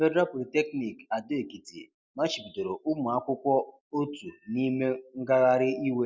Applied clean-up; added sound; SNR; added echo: none; none; none; none.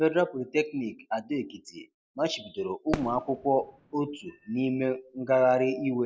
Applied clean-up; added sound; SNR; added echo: none; Fireworks; 13 dB; none.